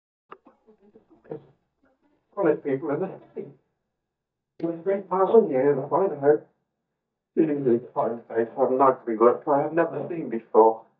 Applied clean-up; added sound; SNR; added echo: neural mask model DeepFilterNet 3.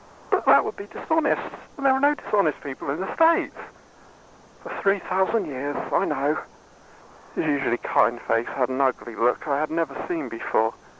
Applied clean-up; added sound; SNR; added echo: none; none; none; none.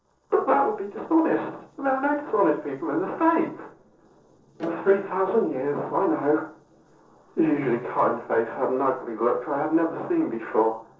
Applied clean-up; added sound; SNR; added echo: neural separator model SepFormer DNS4.